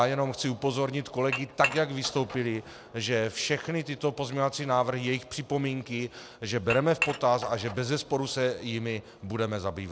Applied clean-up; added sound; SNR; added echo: none; Dishes, pots, and pans / Chink, clink; 8 dB; none.